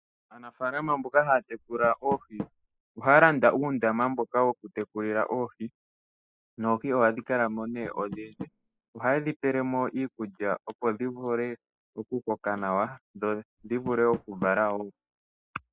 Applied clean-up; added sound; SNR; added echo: classical method spectral subtraction.